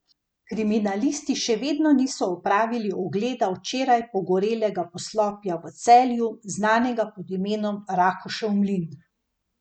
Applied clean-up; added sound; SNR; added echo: none; none; none; none.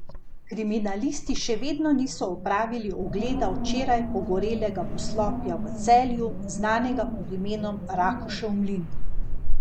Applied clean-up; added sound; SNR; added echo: none; Wind; -2 dB; none.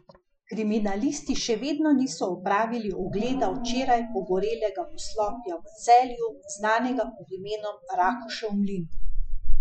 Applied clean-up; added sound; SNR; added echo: classical method Wiener filter.